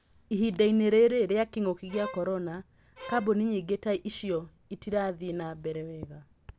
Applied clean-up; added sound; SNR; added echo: none; Bowed string instrument; 14 dB; none.